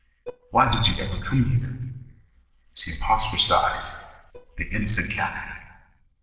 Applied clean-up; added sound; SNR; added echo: neural separator model SepFormer DNS4.